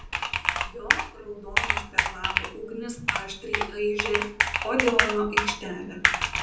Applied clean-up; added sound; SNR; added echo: none; Computer keyboard; -4 dB; reverberation time 0.6 s.